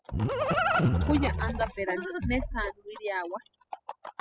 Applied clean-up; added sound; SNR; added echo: classical method spectral subtraction.